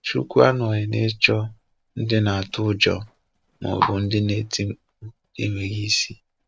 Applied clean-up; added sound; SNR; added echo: neural mask model RNNoise.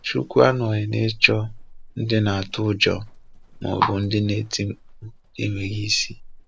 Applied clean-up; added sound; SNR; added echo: none; Livestock, farm animals, working animals; 18 dB; none.